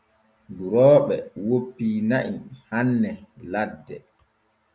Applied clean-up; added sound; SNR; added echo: none; none; none; none.